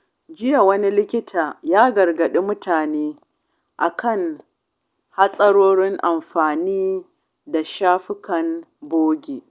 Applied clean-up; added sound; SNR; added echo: none; none; none; none.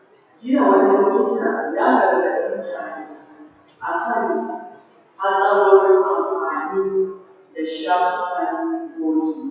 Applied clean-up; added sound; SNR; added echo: classical method WPE with log-MMSE.